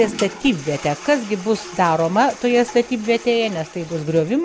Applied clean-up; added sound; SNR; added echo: none; Toilet flush; 15 dB; none.